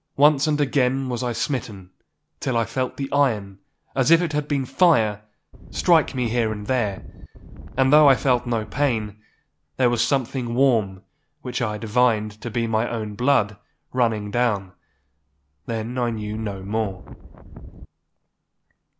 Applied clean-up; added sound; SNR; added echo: none; Wind; 14 dB; none.